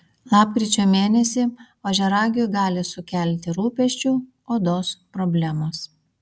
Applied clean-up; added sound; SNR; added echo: none; none; none; none.